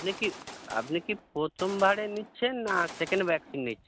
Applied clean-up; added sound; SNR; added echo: none; Gunshot, gunfire; 16 dB; none.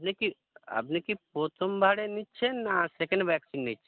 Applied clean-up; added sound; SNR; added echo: none; none; none; none.